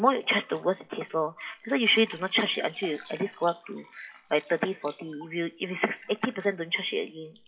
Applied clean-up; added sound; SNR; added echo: classical method WPE with log-MMSE.